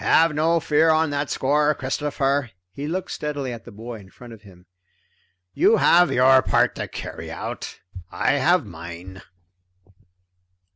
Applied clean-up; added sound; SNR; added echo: none; none; none; none.